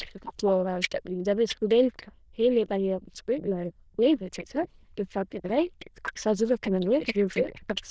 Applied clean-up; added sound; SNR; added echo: neural diffusion model UNIVERSE++.